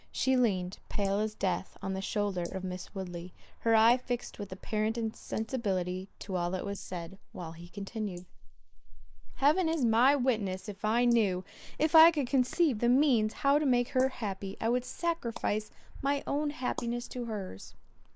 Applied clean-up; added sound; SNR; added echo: neural mask model Resemble Enhance denoiser.